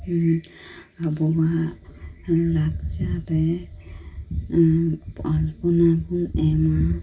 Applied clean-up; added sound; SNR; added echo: none; none; none; reverberation time 0.1 s.